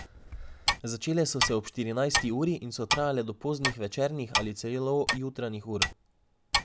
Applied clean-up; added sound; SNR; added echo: none; Clock; 2 dB; none.